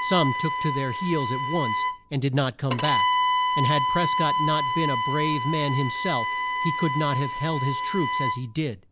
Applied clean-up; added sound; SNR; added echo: none; Bowed string instrument; -1 dB; none.